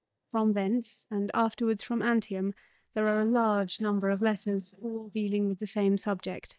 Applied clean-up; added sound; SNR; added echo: neural mask model DeepFilterNet 3.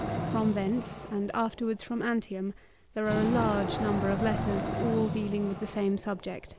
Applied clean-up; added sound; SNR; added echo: none; Wild animals; 4 dB; none.